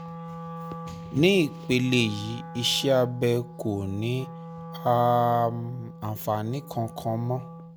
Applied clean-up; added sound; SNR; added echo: none; Wind instrument, woodwind instrument; 13 dB; none.